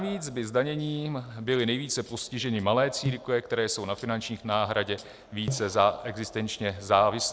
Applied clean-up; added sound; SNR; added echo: neural separator model SepFormer DNS4.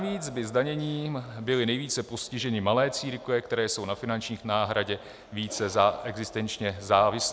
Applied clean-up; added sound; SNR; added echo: none; none; none; none.